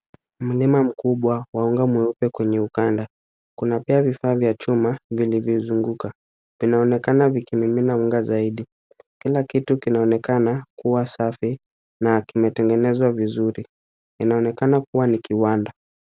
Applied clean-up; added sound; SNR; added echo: none; none; none; none.